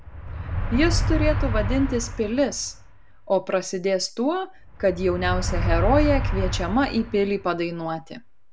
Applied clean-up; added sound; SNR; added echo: none; Motor vehicle (road); 2 dB; none.